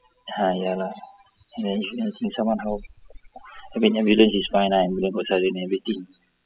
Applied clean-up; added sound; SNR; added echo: classical method spectral subtraction.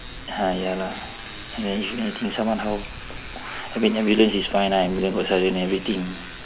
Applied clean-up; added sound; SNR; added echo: none; Motorcycle; 14 dB; none.